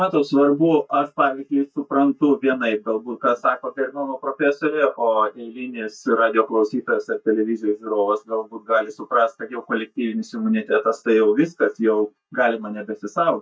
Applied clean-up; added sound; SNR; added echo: neural mask model DeepFilterNet 3.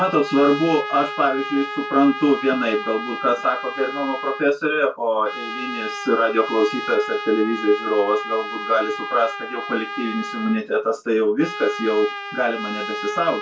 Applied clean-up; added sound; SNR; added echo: none; Trumpet; 9 dB; reverberation time 0.2 s.